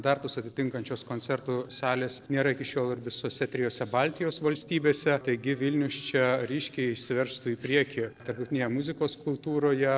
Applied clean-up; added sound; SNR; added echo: neural separator model SepFormer DNS4.